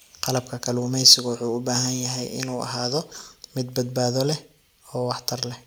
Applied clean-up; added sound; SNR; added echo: none; none; none; none.